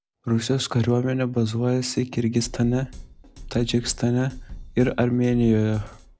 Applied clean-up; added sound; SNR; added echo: none; Drum kit; 16 dB; none.